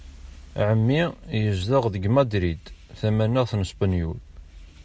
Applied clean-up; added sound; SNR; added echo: none; none; none; none.